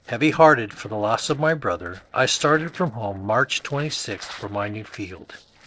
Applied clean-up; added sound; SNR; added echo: neural separator model SepFormer DNS4.